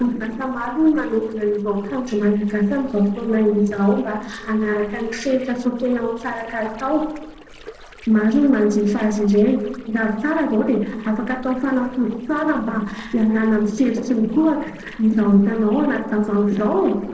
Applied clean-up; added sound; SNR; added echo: neural separator model SepFormer DNS4.